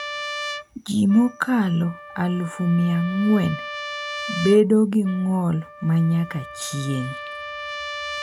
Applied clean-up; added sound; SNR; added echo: none; Trumpet; 12 dB; none.